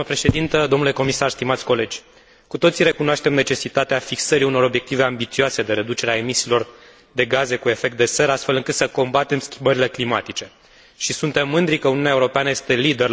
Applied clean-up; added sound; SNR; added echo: none; none; none; none.